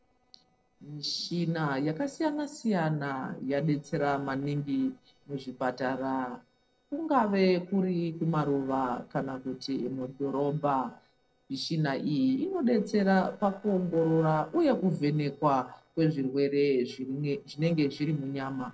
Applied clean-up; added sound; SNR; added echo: neural separator model SepFormer DNS4.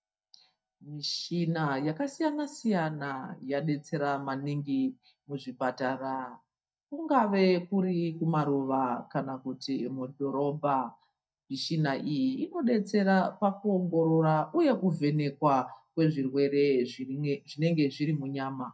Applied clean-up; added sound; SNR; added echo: neural mask model DeepFilterNet 3.